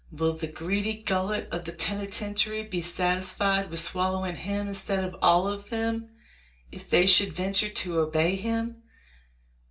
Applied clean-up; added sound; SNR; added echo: none; none; none; reverberation time 0.2 s.